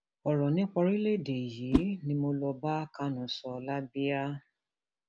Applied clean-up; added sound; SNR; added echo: none; Whoosh, swoosh, swish; 4 dB; none.